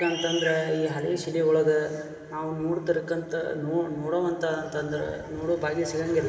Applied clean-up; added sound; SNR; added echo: none; none; none; reverberation time 2.3 s.